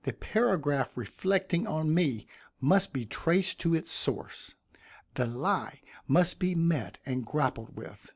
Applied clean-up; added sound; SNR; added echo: none; none; none; none.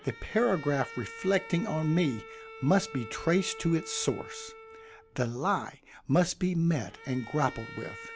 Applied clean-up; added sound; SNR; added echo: none; Bowed string instrument; 16 dB; none.